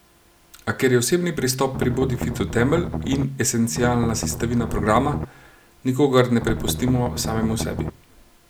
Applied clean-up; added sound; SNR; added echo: none; Strum; 5 dB; none.